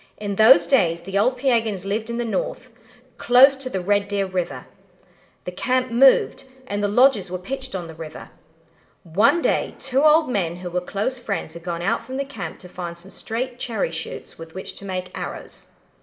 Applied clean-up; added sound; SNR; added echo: none; none; none; reverberation time 2.1 s.